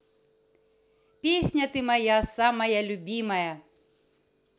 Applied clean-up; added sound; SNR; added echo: none; none; none; none.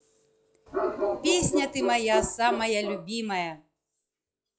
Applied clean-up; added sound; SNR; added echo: classical method log-MMSE.